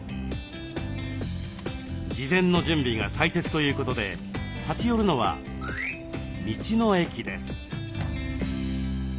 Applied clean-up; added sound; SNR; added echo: none; none; none; none.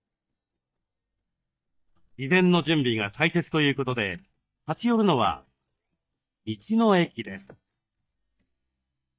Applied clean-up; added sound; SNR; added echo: neural mask model DeepFilterNet 3.